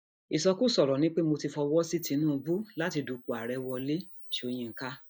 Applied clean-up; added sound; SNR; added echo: neural mask model DeepFilterNet 3.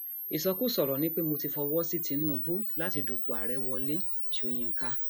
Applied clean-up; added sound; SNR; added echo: none; Camera; -2 dB; none.